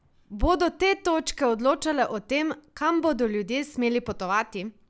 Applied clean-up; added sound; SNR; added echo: none; none; none; none.